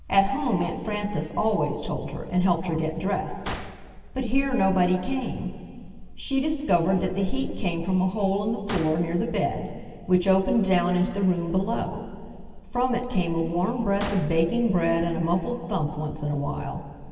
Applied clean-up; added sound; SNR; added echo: none; Gunshot, gunfire; 17 dB; reverberation time 2.3 s.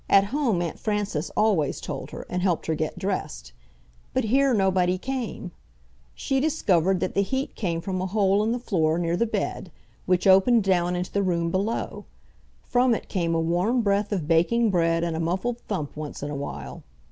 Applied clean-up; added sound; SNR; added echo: none; none; none; none.